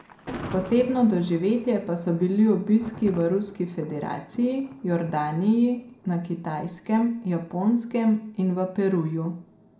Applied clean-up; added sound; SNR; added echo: none; Thunder; 19 dB; reverberation time 0.4 s.